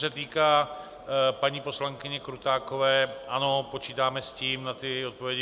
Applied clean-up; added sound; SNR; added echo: none; none; none; none.